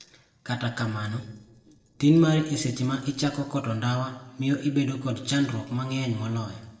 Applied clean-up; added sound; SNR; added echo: neural separator model SepFormer DNS4.